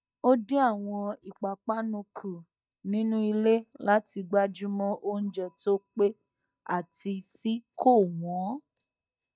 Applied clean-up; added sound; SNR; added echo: neural mask model DeepFilterNet 3.